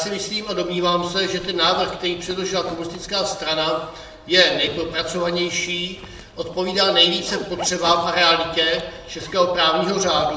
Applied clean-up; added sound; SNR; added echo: none; Zipper (clothing); 20 dB; reverberation time 0.7 s.